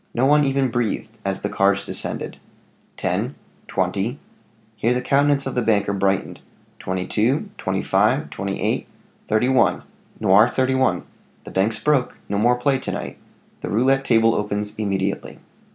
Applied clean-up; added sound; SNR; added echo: none; none; none; none.